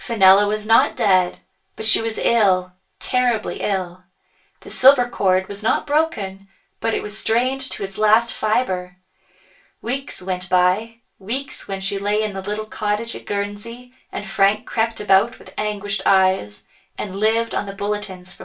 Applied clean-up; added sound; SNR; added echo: none; none; none; reverberation time 0.2 s.